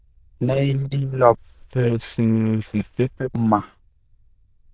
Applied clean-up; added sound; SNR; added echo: neural diffusion model UNIVERSE++.